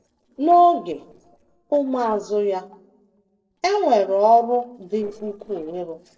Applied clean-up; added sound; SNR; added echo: neural separator model SepFormer DNS4.